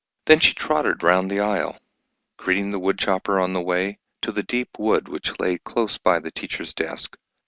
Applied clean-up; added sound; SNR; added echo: none; none; none; none.